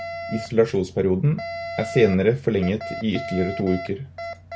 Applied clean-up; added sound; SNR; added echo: none; Alarm; 11 dB; none.